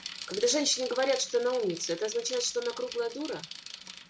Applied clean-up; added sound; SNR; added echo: none; Bicycle; 12 dB; none.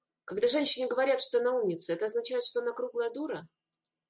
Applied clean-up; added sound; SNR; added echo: none; none; none; none.